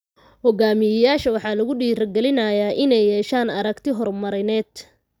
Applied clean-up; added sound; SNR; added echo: none; none; none; none.